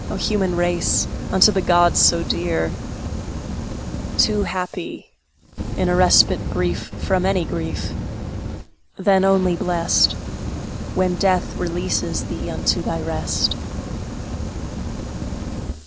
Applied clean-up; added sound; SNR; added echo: none; Fire; 4 dB; none.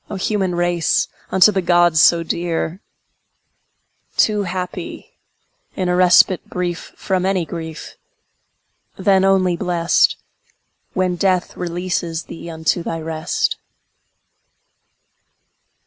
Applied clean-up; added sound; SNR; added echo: none; none; none; none.